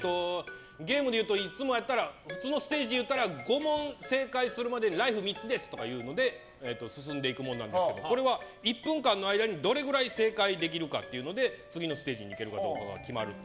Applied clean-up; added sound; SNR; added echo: none; none; none; none.